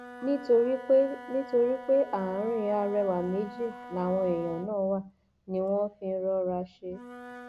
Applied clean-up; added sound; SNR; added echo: none; Wind instrument, woodwind instrument; 16 dB; none.